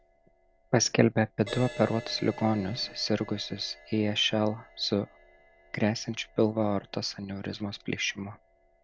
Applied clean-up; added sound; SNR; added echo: none; Crash cymbal; 20 dB; none.